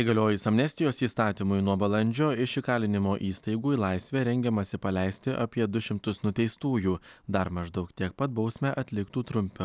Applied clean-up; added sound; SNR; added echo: none; none; none; none.